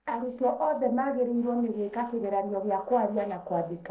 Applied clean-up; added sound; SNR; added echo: neural separator model SepFormer DNS4.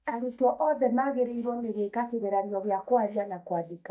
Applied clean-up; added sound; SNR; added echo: neural mask model DeepFilterNet 3.